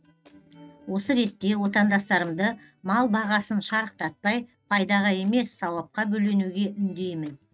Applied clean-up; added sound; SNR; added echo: neural mask model RNNoise.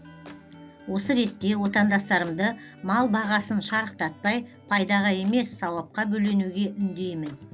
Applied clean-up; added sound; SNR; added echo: none; Acoustic guitar; 20 dB; none.